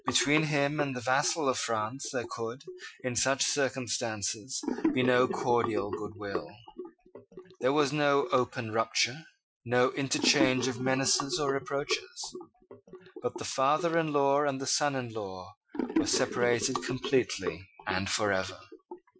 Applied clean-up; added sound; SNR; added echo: classical method Wiener filter.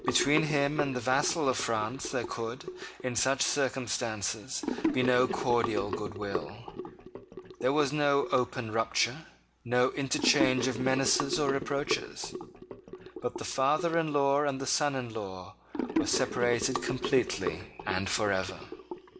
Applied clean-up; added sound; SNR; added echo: none; Sink (filling or washing) / Gurgling; 7 dB; none.